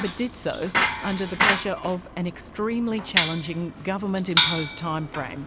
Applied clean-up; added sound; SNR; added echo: none; Bicycle; -1 dB; none.